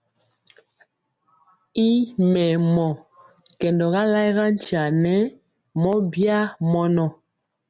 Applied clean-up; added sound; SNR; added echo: none; none; none; none.